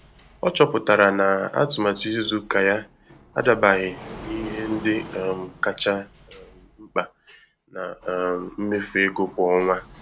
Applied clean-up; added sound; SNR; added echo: none; Sliding door; 19 dB; none.